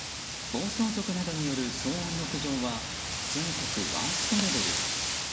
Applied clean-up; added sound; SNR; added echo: none; Wind; -1 dB; reverberation time 2.6 s.